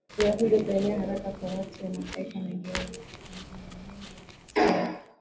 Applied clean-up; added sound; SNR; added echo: none; Crackle; 13 dB; reverberation time 0.3 s.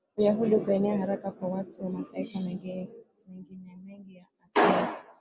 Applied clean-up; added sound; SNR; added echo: none; none; none; none.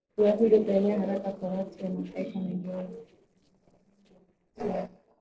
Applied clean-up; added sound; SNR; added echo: neural separator model SepFormer DNS4.